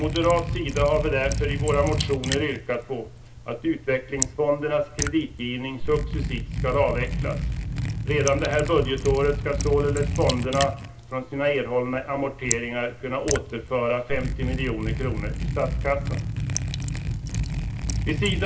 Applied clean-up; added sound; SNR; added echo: none; Liquid; 2 dB; reverberation time 0.2 s.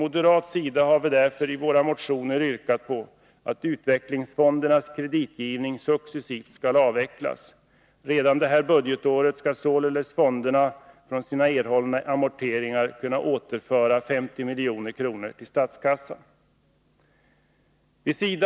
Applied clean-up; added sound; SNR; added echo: none; none; none; none.